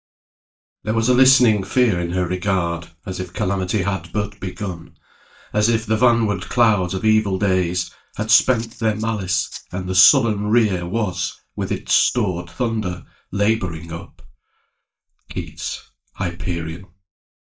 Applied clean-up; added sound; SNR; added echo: neural mask model DeepFilterNet 3.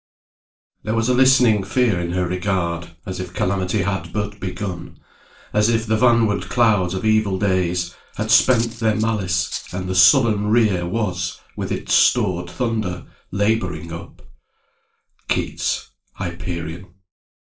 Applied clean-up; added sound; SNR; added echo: neural separator model SepFormer DNS4.